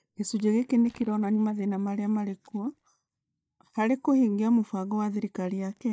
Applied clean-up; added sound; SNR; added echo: neural mask model DeepFilterNet 3.